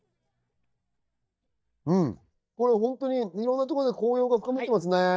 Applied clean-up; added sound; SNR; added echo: neural mask model DeepFilterNet 3.